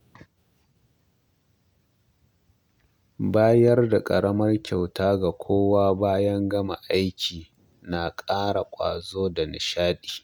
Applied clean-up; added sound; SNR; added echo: none; none; none; none.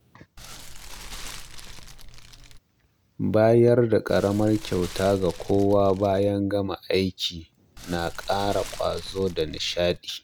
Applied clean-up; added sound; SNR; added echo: none; Fire; 14 dB; none.